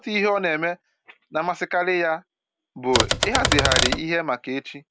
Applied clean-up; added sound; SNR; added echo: none; Typewriter; -3 dB; none.